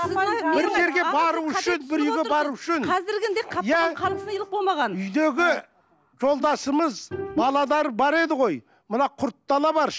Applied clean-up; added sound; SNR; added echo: none; Bowed string instrument; 18 dB; none.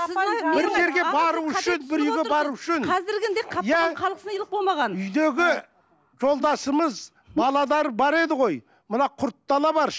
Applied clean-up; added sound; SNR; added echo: none; none; none; none.